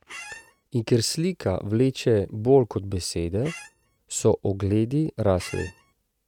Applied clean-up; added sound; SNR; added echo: neural mask model RNNoise.